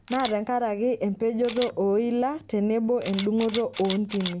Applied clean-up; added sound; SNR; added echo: none; Camera; 15 dB; none.